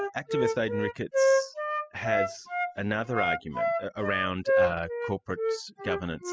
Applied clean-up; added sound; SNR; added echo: classical method spectral subtraction.